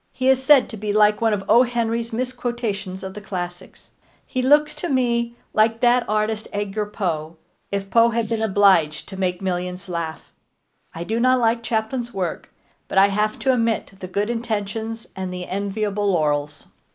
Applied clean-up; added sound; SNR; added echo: neural mask model Resemble Enhance denoiser.